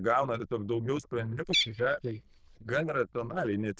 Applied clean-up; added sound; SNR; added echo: neural diffusion model UNIVERSE++.